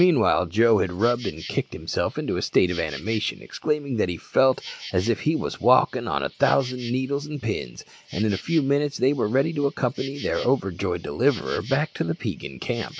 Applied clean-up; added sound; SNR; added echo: none; Insect; 19 dB; none.